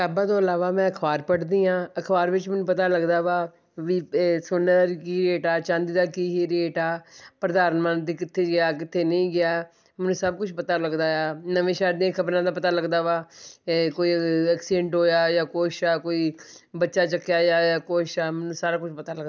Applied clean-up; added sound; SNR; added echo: none; none; none; none.